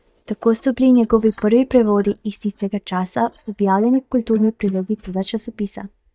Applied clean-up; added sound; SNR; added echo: neural mask model DeepFilterNet 3.